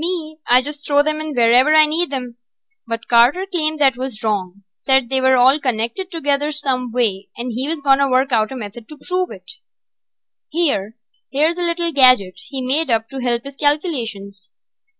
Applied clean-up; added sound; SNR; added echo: none; none; none; none.